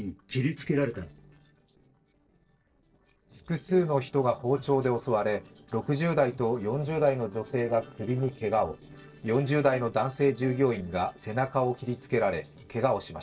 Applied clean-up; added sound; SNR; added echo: neural separator model SepFormer DNS4.